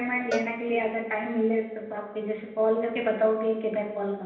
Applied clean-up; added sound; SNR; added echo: none; Cowbell; 12 dB; reverberation time 0.9 s.